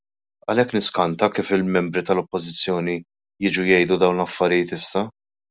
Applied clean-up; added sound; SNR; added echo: none; none; none; none.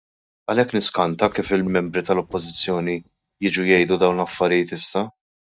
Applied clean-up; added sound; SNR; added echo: neural mask model DeepFilterNet 3.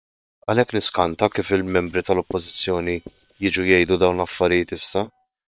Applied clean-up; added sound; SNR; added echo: neural separator model SepFormer WHAM!.